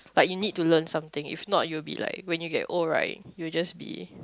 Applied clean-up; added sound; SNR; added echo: none; none; none; none.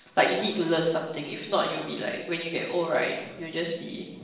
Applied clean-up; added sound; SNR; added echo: none; none; none; reverberation time 0.9 s.